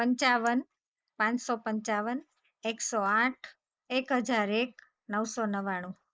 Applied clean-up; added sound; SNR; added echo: neural mask model Resemble Enhance denoiser.